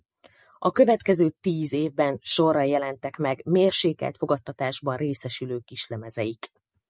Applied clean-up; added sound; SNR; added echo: none; none; none; none.